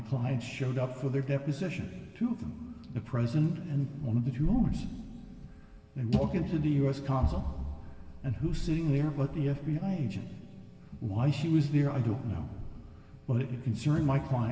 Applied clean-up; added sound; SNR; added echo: none; none; none; reverberation time 2.3 s.